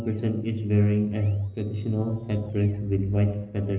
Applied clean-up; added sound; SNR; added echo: neural separator model SepFormer DNS4.